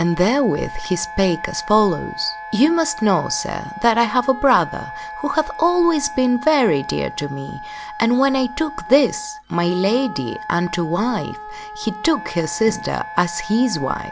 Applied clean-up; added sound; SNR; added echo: none; Wind instrument, woodwind instrument; 13 dB; none.